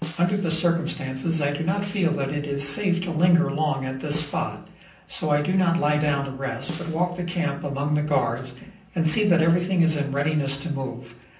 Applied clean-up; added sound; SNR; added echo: none; Snare drum; 16 dB; reverberation time 0.6 s.